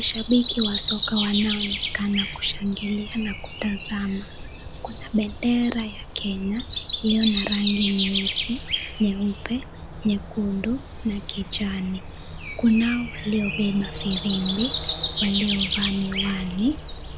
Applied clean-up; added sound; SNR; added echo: none; Breathing; 5 dB; none.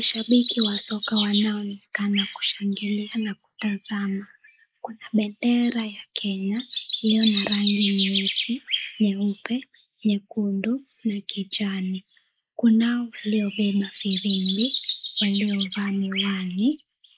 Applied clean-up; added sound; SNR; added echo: neural mask model Resemble Enhance denoiser.